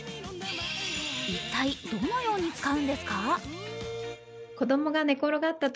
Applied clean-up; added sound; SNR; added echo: none; none; none; none.